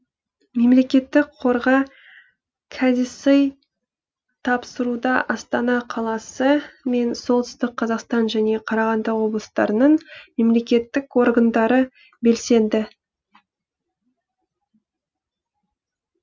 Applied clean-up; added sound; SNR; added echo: none; none; none; none.